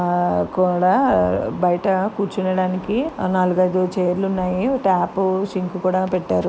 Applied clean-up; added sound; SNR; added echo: none; none; none; none.